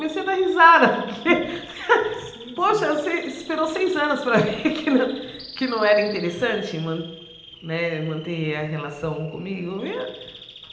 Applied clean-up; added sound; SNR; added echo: none; Bird vocalization, bird call, bird song; 20 dB; reverberation time 0.9 s.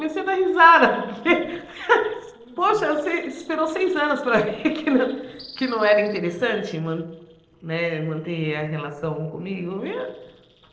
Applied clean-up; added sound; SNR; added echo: neural separator model SepFormer DNS4.